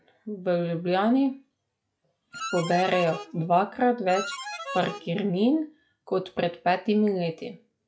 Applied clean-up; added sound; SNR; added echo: classical method log-MMSE.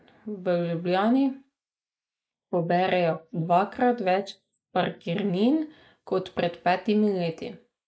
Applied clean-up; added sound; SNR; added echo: neural mask model Resemble Enhance denoiser.